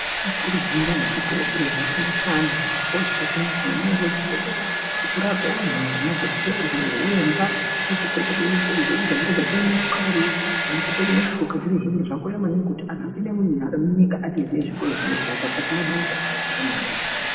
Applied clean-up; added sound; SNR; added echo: none; Domestic sounds, home sounds; 1 dB; reverberation time 2.3 s.